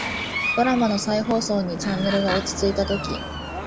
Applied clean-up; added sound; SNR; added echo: none; Livestock, farm animals, working animals + Door; 5 dB; none.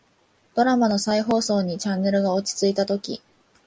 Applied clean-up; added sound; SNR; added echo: none; none; none; none.